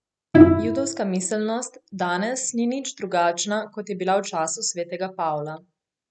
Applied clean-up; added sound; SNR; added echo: none; Bowed string instrument; -5 dB; none.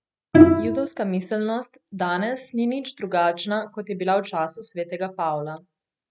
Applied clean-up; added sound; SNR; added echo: neural mask model RNNoise.